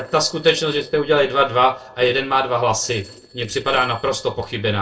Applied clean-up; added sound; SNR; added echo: neural separator model SepFormer DNS4.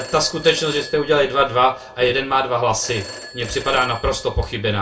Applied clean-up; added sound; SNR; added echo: none; Telephone; 17 dB; reverberation time 0.2 s.